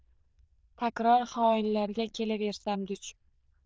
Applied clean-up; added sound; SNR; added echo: neural diffusion model UNIVERSE++.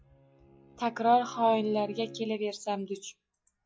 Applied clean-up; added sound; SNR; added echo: classical method log-MMSE.